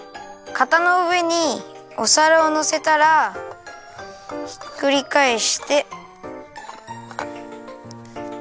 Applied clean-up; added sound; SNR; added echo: none; none; none; none.